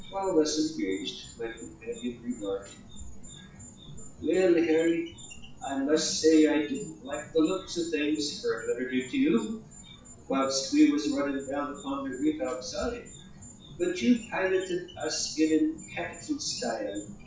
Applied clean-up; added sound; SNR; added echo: classical method WPE with log-MMSE.